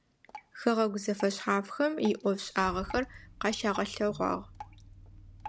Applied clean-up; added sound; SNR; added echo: none; Idling / Engine starting / Car + Drip; 17 dB; none.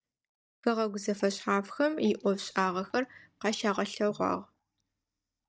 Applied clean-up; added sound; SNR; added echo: neural mask model DeepFilterNet 3.